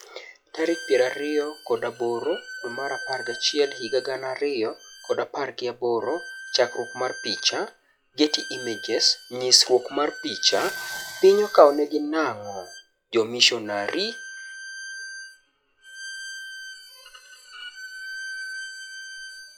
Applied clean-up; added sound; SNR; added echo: classical method log-MMSE.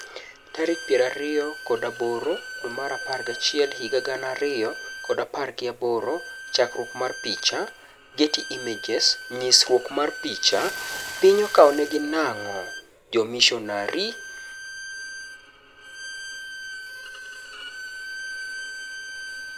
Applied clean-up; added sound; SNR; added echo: none; Bowed string instrument + Water / Splash, splatter; 11 dB; none.